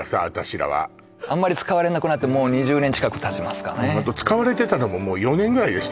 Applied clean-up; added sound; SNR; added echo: none; none; none; none.